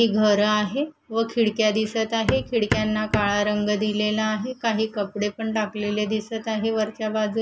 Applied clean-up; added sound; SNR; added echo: none; Hammer; 5 dB; none.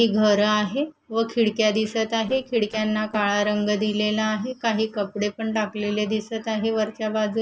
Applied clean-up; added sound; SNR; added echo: neural separator model SepFormer DNS4.